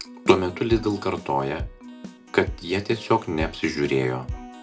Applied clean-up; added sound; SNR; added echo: none; Keyboard (musical); 12 dB; reverberation time 0.2 s.